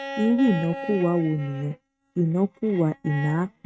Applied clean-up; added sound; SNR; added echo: neural mask model RNNoise.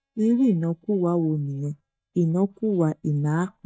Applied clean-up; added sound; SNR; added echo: neural mask model DeepFilterNet 3.